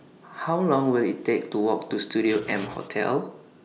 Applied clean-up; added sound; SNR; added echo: none; Writing; 15 dB; none.